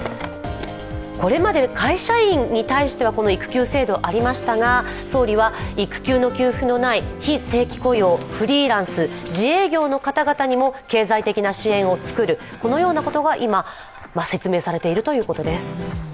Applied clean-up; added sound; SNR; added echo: none; none; none; none.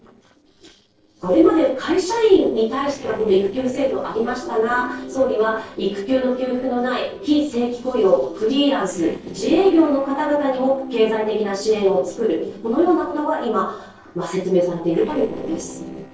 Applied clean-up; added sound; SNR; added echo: neural separator model SepFormer DNS4.